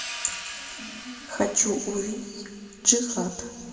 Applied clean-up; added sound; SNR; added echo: none; Hi-hat; 12 dB; reverberation time 1.7 s.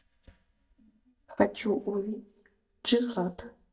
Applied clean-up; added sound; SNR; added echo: neural mask model DeepFilterNet 3.